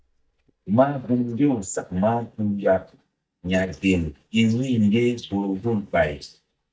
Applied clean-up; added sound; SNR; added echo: neural mask model DeepFilterNet 3.